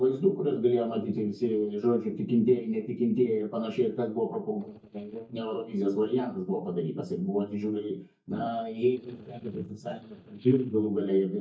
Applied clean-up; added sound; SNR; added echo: neural mask model DeepFilterNet 3.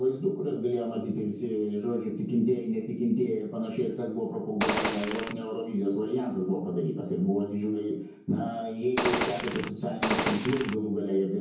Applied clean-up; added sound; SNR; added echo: none; Gunshot, gunfire; 0 dB; reverberation time 0.9 s.